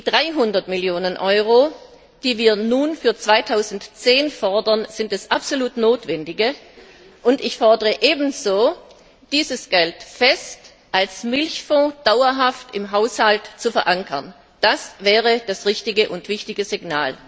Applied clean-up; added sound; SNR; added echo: none; none; none; none.